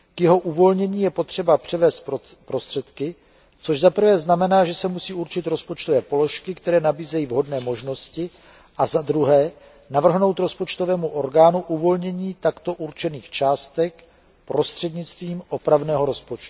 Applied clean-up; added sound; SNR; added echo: none; none; none; none.